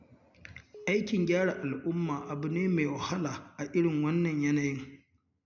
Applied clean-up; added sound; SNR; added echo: none; Telephone; 16 dB; none.